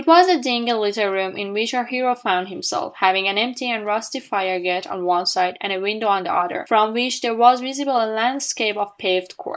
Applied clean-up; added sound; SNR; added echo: neural mask model Resemble Enhance denoiser.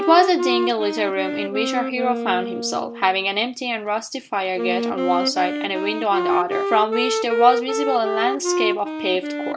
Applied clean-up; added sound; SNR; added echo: none; Wind instrument, woodwind instrument; 3 dB; none.